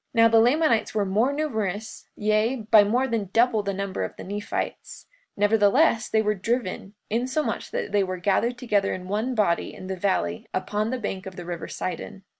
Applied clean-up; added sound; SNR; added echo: none; none; none; none.